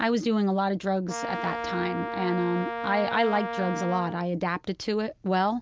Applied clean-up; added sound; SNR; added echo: none; Brass instrument; 6 dB; none.